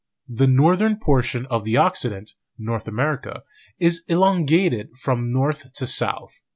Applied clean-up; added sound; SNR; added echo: none; none; none; none.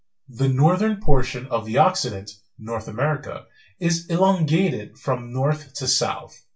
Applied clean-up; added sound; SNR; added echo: none; none; none; reverberation time 0.2 s.